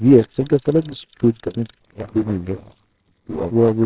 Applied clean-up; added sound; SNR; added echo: neural separator model SepFormer WHAMR!.